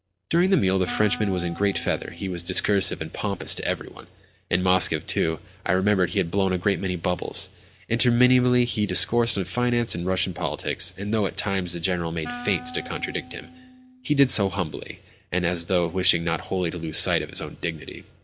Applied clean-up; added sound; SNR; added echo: none; Wind instrument, woodwind instrument; 15 dB; none.